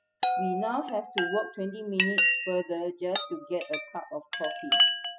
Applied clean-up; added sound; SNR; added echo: classical method spectral subtraction.